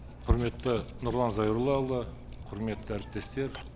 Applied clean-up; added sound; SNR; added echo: none; Cutlery, silverware; 13 dB; none.